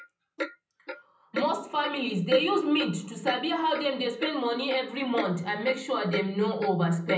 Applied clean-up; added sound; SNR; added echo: none; Clock; 10 dB; reverberation time 0.6 s.